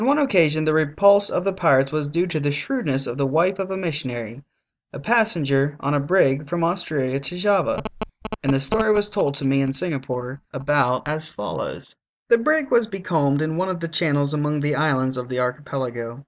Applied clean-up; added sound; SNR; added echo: neural mask model DeepFilterNet 3.